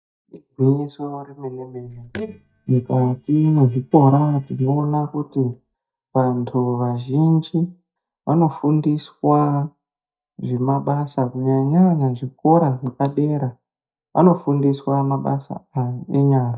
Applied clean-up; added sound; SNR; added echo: neural mask model DeepFilterNet 3.